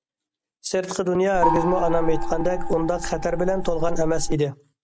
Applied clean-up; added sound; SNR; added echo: none; Gong; 0 dB; none.